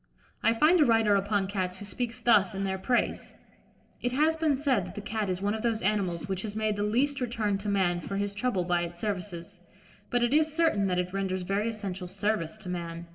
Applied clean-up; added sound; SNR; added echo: neural separator model SepFormer DNS4.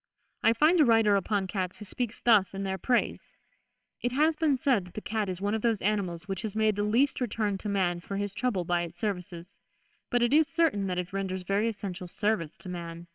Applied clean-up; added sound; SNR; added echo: neural separator model SepFormer WHAMR!.